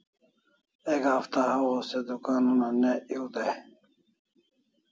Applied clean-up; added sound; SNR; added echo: none; none; none; none.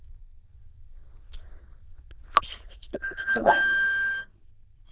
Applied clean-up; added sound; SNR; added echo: neural diffusion model UNIVERSE++.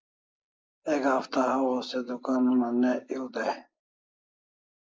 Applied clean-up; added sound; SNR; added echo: neural mask model Resemble Enhance denoiser.